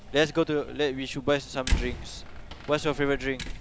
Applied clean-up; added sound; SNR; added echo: none; Slam; 6 dB; none.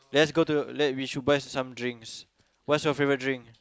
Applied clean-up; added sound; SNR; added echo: none; none; none; none.